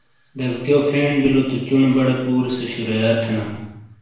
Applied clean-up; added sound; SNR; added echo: none; none; none; reverberation time 0.9 s.